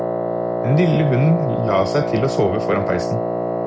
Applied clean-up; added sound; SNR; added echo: none; Wind instrument, woodwind instrument; 2 dB; none.